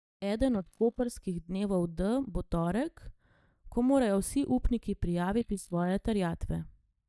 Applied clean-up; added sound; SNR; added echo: neural mask model DeepFilterNet 3.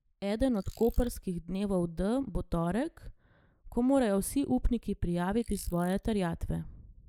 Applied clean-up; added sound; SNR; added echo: neural mask model Resemble Enhance denoiser.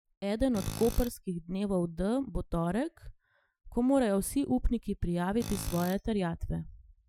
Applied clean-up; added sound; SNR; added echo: classical method Wiener filter.